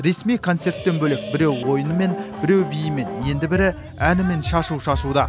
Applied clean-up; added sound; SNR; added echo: none; Wind instrument, woodwind instrument; 17 dB; none.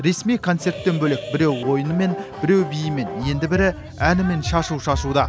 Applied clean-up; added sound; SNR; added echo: none; none; none; none.